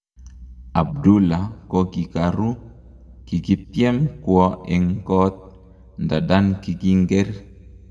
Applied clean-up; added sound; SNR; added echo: none; none; none; reverberation time 0.8 s.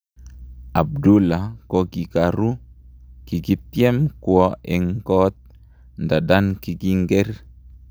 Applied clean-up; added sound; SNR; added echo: none; none; none; none.